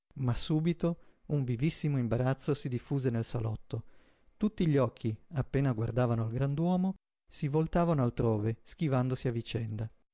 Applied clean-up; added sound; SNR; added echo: none; none; none; none.